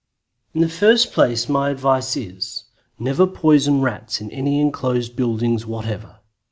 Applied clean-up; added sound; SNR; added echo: none; none; none; none.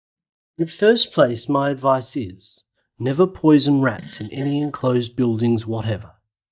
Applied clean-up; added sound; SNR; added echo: neural mask model DeepFilterNet 3.